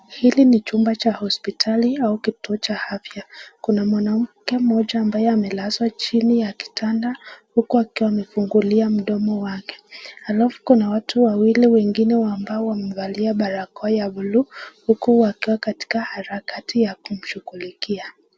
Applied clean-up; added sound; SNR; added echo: none; none; none; none.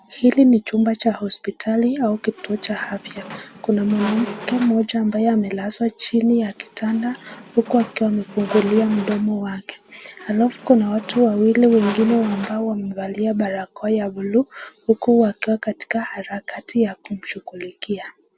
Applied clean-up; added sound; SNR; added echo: none; Squeak; 14 dB; none.